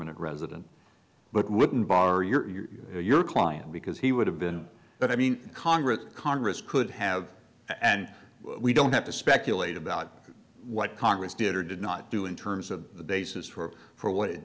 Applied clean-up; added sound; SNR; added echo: none; none; none; none.